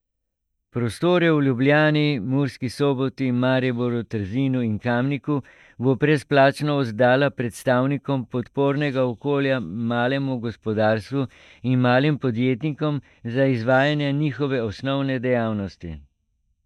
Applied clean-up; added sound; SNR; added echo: neural mask model DeepFilterNet 3.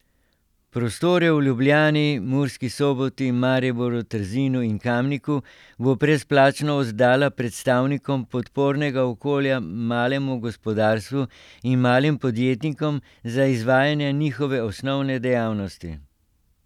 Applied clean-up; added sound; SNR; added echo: none; none; none; none.